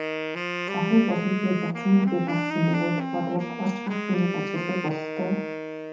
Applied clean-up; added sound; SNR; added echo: none; Wind instrument, woodwind instrument; 4 dB; reverberation time 0.5 s.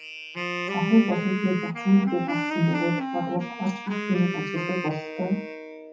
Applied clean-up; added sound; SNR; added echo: classical method WPE with log-MMSE.